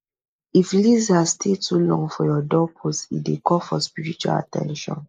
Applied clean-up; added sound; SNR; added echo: neural mask model Resemble Enhance denoiser.